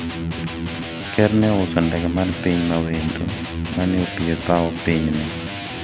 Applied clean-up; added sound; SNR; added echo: none; Electric guitar; 6 dB; none.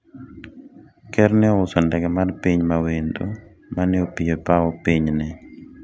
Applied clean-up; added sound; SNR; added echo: none; none; none; none.